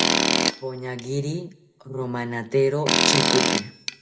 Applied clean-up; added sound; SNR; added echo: none; Tools; -3 dB; reverberation time 1.0 s.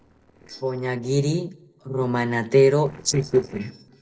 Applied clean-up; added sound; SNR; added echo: neural separator model SepFormer DNS4.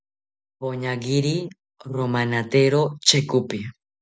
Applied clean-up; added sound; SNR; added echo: none; none; none; none.